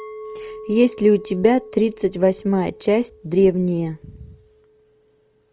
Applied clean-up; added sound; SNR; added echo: none; Chink, clink; 19 dB; none.